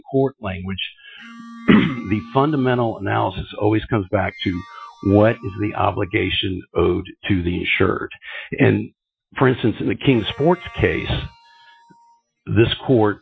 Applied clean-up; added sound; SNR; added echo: classical method Wiener filter.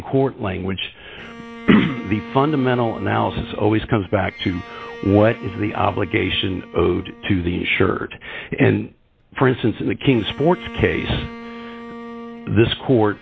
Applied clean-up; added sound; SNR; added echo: none; Bowed string instrument; 17 dB; none.